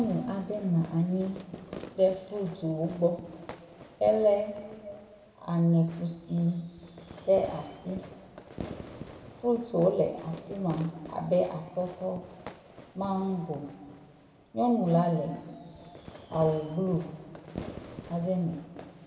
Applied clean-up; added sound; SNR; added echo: none; Fireworks; 16 dB; reverberation time 1.8 s.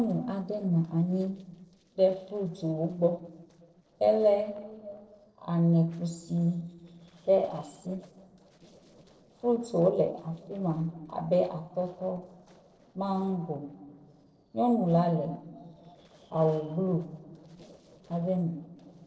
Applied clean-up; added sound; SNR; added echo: neural separator model SepFormer DNS4.